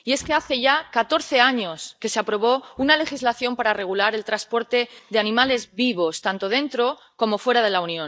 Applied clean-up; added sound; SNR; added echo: neural mask model DeepFilterNet 3.